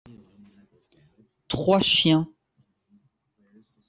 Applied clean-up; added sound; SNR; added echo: none; none; none; none.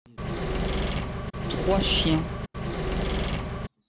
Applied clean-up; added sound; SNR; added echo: none; Engine / Mechanisms; -4 dB; none.